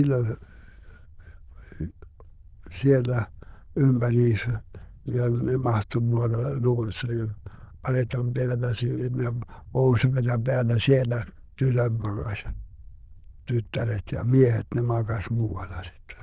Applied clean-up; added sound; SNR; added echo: neural diffusion model UNIVERSE++.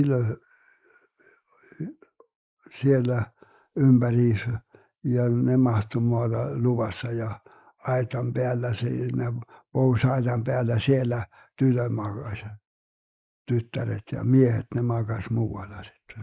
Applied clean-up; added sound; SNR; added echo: neural mask model Resemble Enhance denoiser.